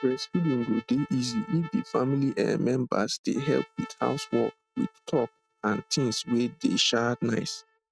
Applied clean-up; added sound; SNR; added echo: neural mask model RNNoise.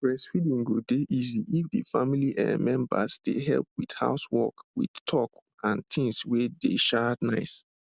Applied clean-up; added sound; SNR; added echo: none; none; none; none.